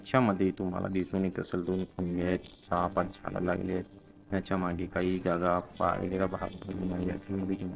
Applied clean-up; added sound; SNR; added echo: neural separator model SepFormer DNS4.